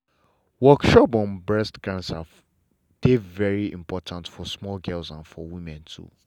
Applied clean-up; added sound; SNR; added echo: none; none; none; none.